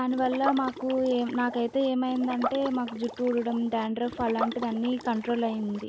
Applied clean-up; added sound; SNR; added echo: none; Liquid; 10 dB; none.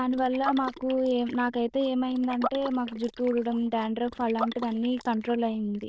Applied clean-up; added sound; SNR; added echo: neural diffusion model UNIVERSE++.